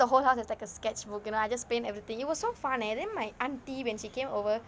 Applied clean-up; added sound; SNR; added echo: none; none; none; none.